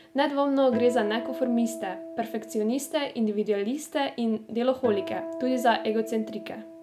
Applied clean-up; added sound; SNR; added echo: none; Acoustic guitar; 12 dB; none.